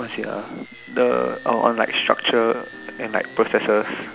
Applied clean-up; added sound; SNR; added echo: none; Animal + Piano; 18 dB; none.